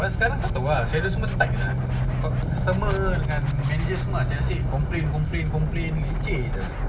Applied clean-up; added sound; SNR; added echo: none; Scratching (performance technique); 17 dB; reverberation time 1.4 s.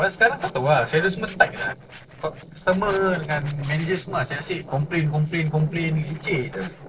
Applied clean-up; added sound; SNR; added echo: neural separator model SepFormer DNS4.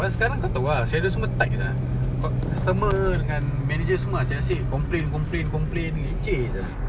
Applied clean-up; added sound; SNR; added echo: none; none; none; none.